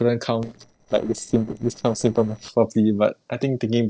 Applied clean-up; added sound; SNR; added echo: neural separator model SepFormer DNS4.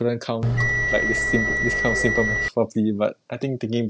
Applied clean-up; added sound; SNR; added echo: none; Bell; -2 dB; none.